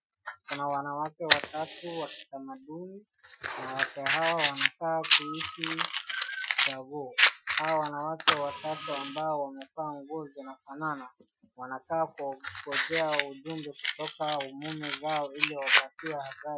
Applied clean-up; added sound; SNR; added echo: classical method Wiener filter.